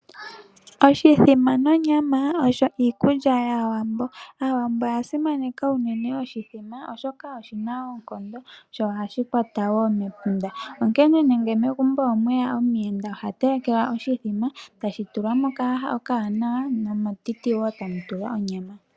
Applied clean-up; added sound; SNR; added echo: none; none; none; none.